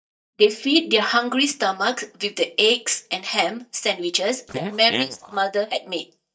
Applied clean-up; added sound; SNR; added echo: neural mask model DeepFilterNet 3.